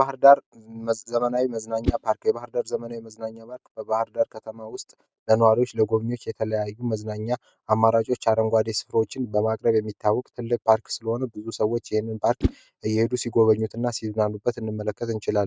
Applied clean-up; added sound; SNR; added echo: neural mask model RNNoise.